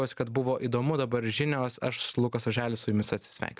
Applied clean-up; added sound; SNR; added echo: none; none; none; none.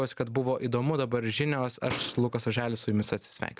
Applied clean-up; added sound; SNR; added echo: none; Slam; 12 dB; none.